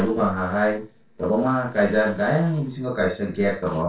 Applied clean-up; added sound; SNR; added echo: neural separator model SepFormer DNS4.